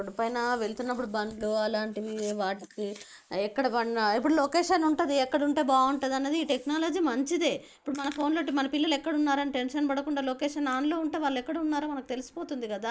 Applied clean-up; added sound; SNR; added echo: neural mask model Resemble Enhance denoiser.